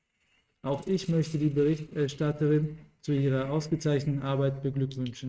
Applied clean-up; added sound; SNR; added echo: neural mask model RNNoise.